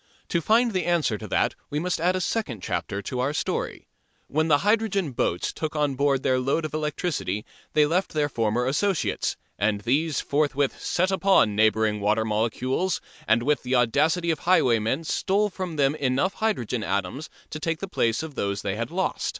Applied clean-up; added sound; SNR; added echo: none; none; none; none.